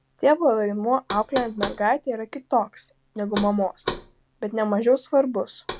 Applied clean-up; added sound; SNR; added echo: none; Knock; 12 dB; none.